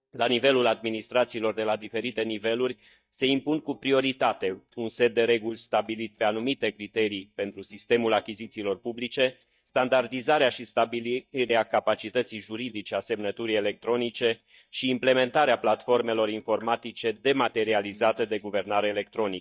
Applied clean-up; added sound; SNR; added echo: neural mask model DeepFilterNet 3.